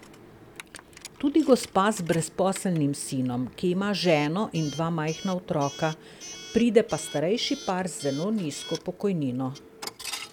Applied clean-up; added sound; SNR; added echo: none; Coin (dropping) / Alarm; 16 dB; none.